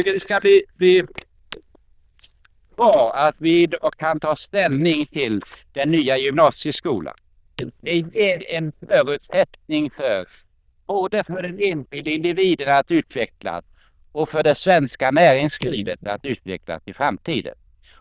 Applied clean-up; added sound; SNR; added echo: neural diffusion model UNIVERSE++.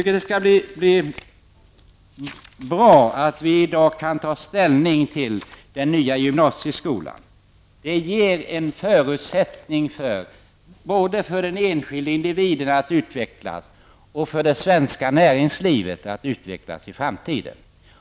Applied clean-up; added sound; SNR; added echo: none; none; none; none.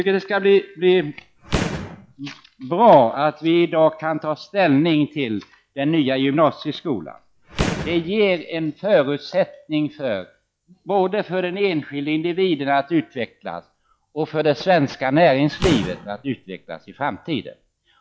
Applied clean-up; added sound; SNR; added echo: classical method log-MMSE.